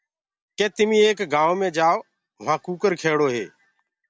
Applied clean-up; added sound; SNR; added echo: none; none; none; none.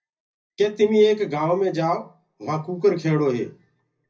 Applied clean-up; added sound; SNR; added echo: none; none; none; reverberation time 0.4 s.